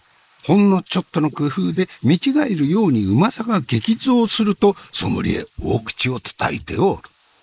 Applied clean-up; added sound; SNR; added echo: neural mask model Resemble Enhance denoiser.